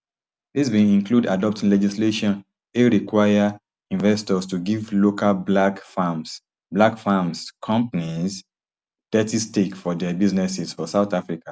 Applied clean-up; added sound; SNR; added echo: none; none; none; none.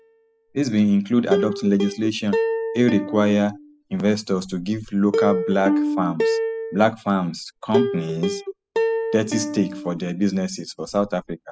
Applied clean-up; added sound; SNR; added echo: classical method spectral subtraction.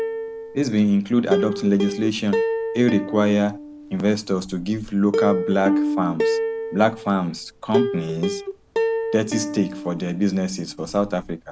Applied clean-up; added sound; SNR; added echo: none; Plucked string instrument; 4 dB; none.